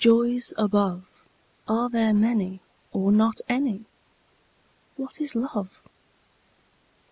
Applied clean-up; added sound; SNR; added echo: none; none; none; none.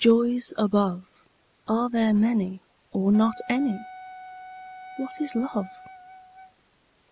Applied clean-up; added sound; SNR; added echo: none; Wind instrument, woodwind instrument; 17 dB; none.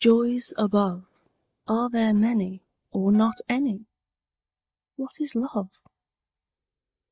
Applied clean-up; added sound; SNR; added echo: neural mask model DeepFilterNet 3.